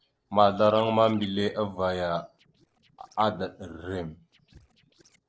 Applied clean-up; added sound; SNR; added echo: neural separator model SepFormer DNS4.